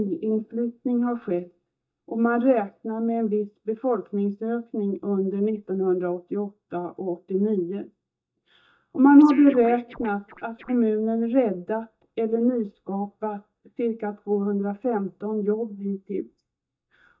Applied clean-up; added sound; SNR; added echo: neural mask model DeepFilterNet 3.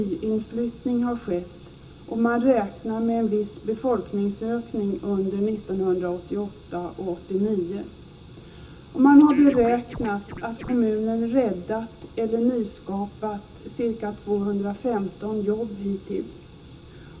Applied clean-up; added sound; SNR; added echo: none; Scratching (performance technique); 13 dB; reverberation time 0.2 s.